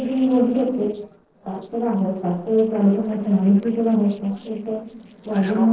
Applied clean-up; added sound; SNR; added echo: neural separator model SepFormer DNS4.